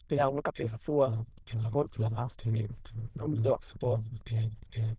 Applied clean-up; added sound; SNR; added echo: neural diffusion model UNIVERSE++.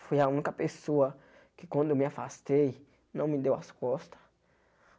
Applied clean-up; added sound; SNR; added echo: none; none; none; none.